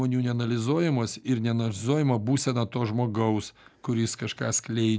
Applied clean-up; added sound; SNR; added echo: none; none; none; none.